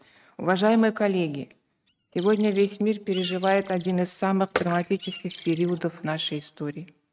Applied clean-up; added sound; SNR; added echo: neural mask model RNNoise.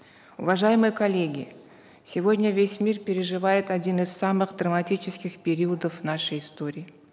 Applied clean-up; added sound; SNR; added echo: none; none; none; none.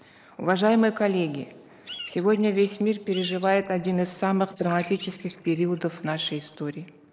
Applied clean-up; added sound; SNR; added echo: neural mask model Resemble Enhance denoiser.